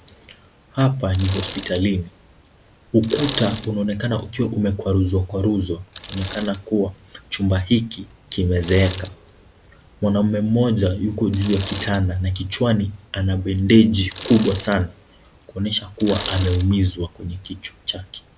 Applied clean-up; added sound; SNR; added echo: none; Bicycle; 17 dB; none.